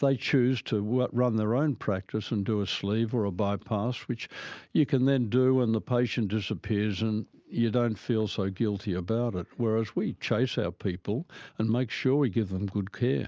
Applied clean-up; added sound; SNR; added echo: none; none; none; none.